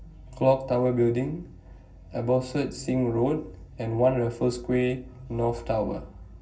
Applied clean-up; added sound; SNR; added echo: none; none; none; reverberation time 0.4 s.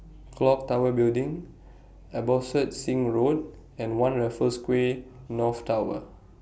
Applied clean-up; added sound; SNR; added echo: none; none; none; none.